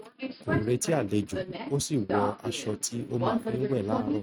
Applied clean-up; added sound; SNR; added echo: neural mask model RNNoise.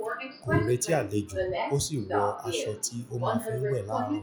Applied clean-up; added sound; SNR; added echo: classical method log-MMSE.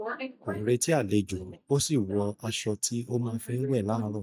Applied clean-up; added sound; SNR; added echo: neural mask model DeepFilterNet 3.